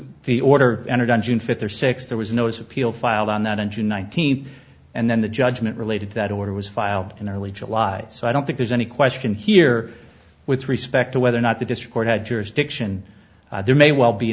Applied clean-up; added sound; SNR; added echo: none; none; none; none.